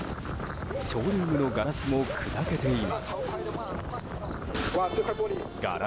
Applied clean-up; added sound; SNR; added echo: none; Cricket / Bird; 10 dB; none.